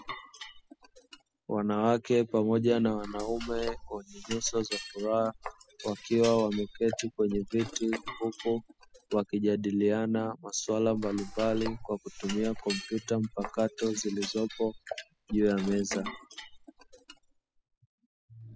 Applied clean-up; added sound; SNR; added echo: classical method spectral subtraction.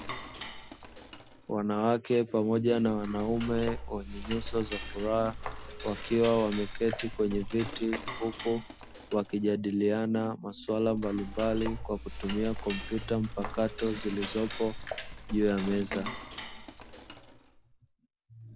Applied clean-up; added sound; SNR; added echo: none; Cutlery, silverware / Dishes, pots, and pans; 9 dB; none.